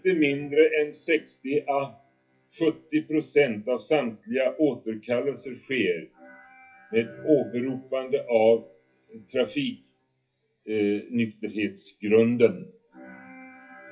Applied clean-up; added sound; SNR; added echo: classical method WPE with log-MMSE.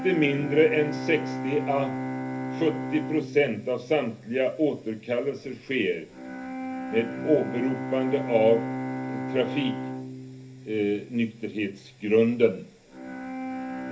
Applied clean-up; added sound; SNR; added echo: none; Bowed string instrument; 7 dB; reverberation time 0.3 s.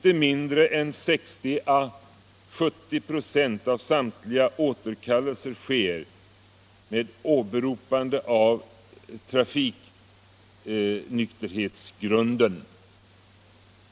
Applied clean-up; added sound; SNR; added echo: none; none; none; none.